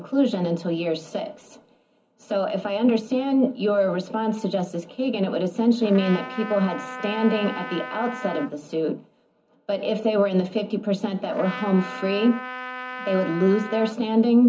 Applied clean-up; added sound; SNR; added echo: none; Trumpet; 11 dB; reverberation time 0.4 s.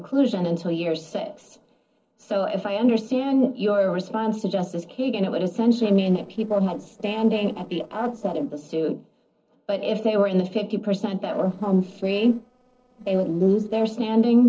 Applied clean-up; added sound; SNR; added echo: neural separator model SepFormer DNS4.